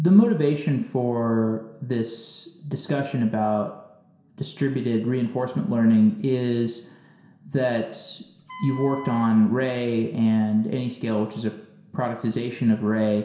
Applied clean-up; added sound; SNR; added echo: none; Wind instrument, woodwind instrument; 17 dB; reverberation time 0.7 s.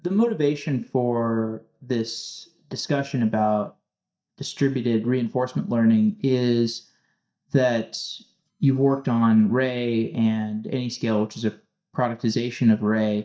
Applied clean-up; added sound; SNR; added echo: neural mask model DeepFilterNet 3.